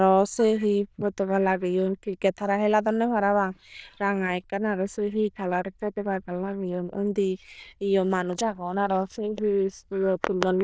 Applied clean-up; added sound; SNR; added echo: neural diffusion model UNIVERSE++.